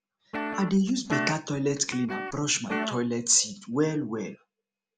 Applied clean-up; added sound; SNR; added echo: none; Guitar; 6 dB; none.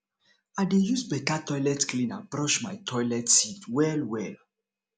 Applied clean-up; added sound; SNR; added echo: none; none; none; none.